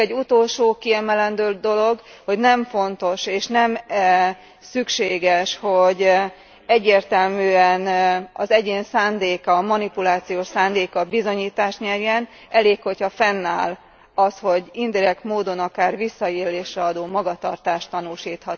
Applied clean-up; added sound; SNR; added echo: none; none; none; none.